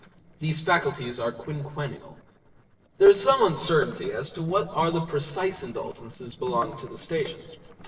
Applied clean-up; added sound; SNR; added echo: neural separator model SepFormer DNS4.